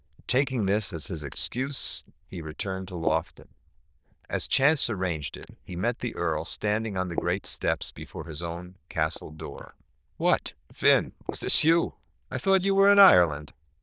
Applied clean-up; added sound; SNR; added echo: neural diffusion model UNIVERSE++.